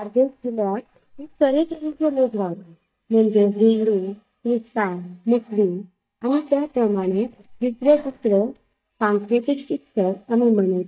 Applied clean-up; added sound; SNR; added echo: neural mask model DeepFilterNet 3.